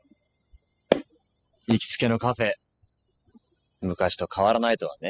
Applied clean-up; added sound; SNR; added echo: classical method spectral subtraction.